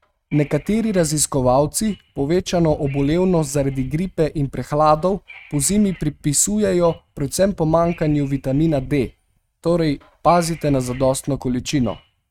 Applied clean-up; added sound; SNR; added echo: neural mask model RNNoise.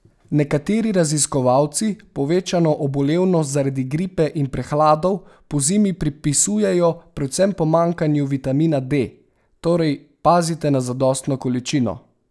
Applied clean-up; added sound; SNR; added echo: none; none; none; none.